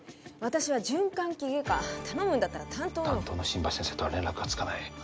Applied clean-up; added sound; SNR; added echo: none; none; none; none.